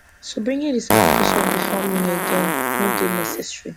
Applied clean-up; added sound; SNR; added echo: none; Fart; -3 dB; none.